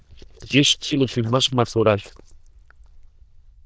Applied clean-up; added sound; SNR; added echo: neural diffusion model UNIVERSE++.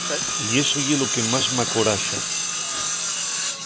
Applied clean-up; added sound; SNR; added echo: none; Tools; -2 dB; none.